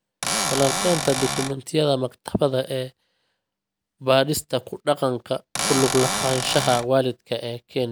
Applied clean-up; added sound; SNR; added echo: none; Cupboard open or close / Door; 2 dB; none.